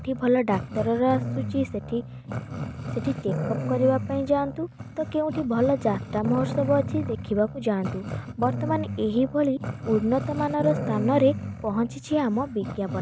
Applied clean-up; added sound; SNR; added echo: none; Growling; 6 dB; none.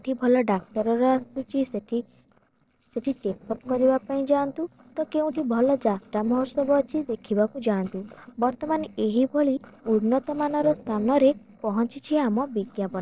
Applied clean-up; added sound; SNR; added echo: neural separator model SepFormer DNS4.